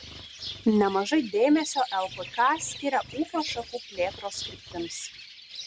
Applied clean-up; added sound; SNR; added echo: none; Bird; 14 dB; none.